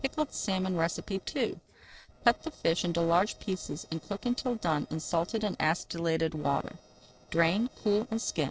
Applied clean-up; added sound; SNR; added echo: neural separator model SepFormer DNS4.